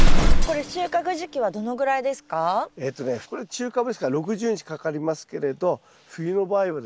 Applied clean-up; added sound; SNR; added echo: none; Explosion; -4 dB; none.